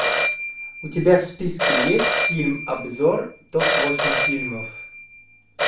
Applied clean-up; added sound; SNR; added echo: none; Telephone; 0 dB; reverberation time 0.4 s.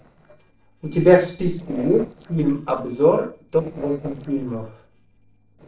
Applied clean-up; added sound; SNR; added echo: neural separator model SepFormer DNS4.